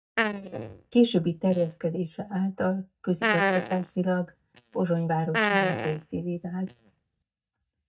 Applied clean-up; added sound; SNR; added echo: neural mask model DeepFilterNet 3.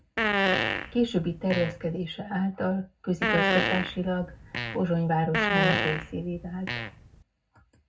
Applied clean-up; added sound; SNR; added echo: none; Fart; -1 dB; reverberation time 0.3 s.